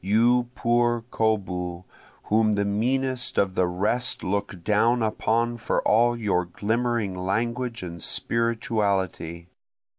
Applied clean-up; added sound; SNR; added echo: none; none; none; none.